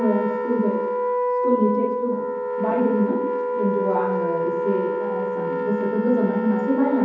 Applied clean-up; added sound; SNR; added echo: none; Wind instrument, woodwind instrument; 1 dB; reverberation time 0.9 s.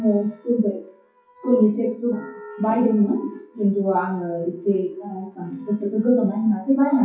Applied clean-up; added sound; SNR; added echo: classical method WPE with log-MMSE.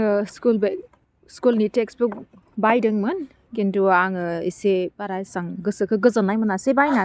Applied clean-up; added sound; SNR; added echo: none; none; none; none.